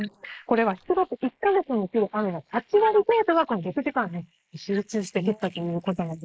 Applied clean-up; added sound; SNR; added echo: neural mask model Resemble Enhance denoiser.